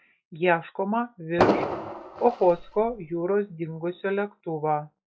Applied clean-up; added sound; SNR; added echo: classical method log-MMSE.